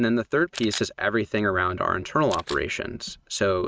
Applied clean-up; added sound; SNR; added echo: neural mask model RNNoise.